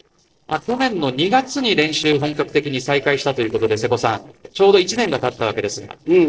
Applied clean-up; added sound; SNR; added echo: neural separator model SepFormer DNS4.